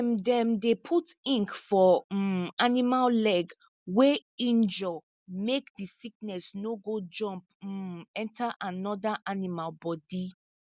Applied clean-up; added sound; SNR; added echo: none; none; none; none.